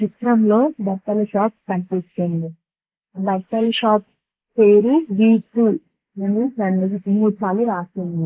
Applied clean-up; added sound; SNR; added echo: neural mask model Resemble Enhance denoiser.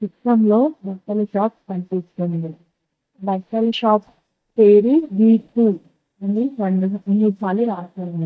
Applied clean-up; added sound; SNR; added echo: neural mask model DeepFilterNet 3.